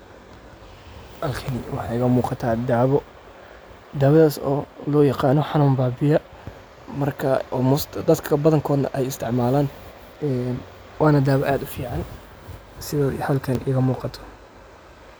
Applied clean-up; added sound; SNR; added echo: none; none; none; none.